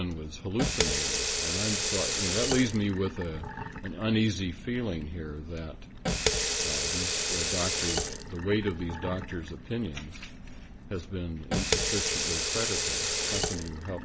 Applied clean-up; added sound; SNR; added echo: none; Sink (filling or washing) / Water tap, faucet; -1 dB; none.